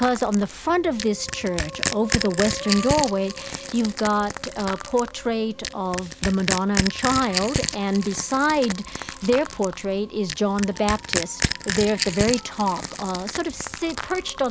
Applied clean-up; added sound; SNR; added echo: none; Crushing; 6 dB; none.